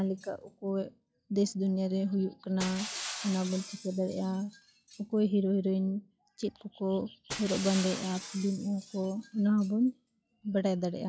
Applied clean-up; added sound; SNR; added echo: classical method log-MMSE.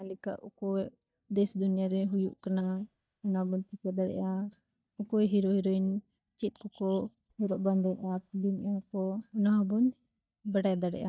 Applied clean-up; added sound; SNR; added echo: neural mask model DeepFilterNet 3.